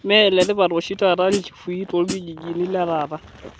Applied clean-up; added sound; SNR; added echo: none; Hi-hat; 10 dB; none.